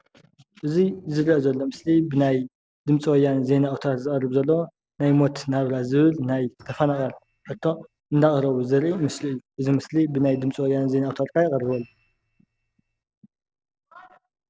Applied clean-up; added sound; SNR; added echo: neural separator model SepFormer DNS4.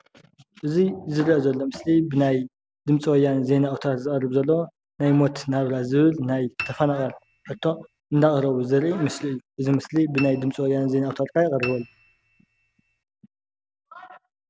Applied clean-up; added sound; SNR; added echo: none; Piano; 16 dB; none.